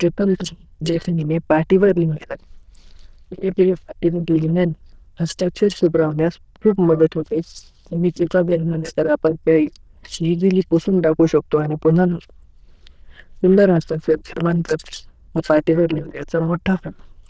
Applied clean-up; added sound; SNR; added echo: neural diffusion model UNIVERSE++.